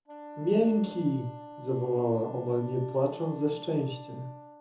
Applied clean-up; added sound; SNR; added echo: none; Wind instrument, woodwind instrument; 15 dB; reverberation time 0.6 s.